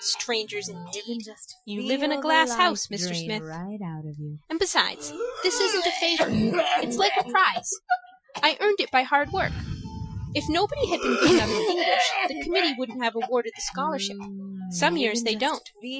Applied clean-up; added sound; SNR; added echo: classical method Wiener filter.